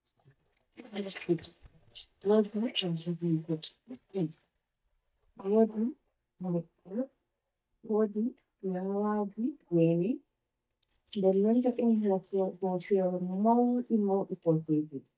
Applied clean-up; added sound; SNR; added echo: neural mask model DeepFilterNet 3.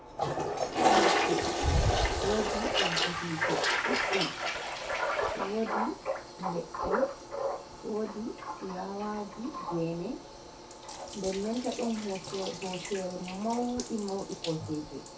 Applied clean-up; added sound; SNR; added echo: none; Toilet flush; -4 dB; reverberation time 0.3 s.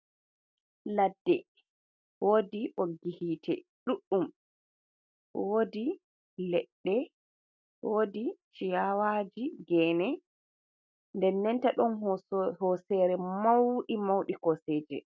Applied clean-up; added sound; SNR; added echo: none; none; none; none.